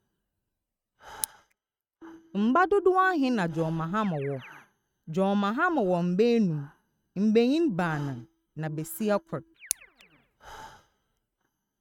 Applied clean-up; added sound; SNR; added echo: neural mask model RNNoise.